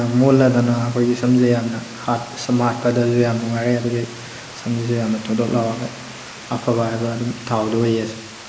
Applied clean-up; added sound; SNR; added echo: neural mask model Resemble Enhance denoiser.